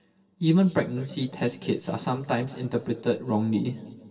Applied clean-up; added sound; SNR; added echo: none; none; none; reverberation time 2.2 s.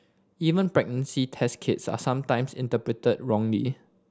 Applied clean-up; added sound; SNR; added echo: none; none; none; none.